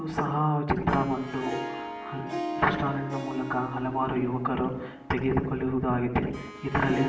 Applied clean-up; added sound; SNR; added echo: none; Harp; 10 dB; reverberation time 0.8 s.